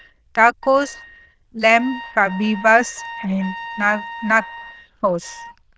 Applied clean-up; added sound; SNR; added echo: neural diffusion model UNIVERSE++.